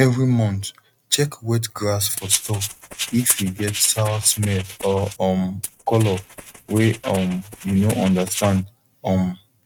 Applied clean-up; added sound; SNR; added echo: neural mask model RNNoise.